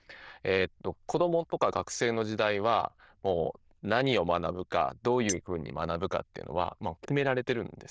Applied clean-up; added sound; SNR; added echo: neural diffusion model UNIVERSE++.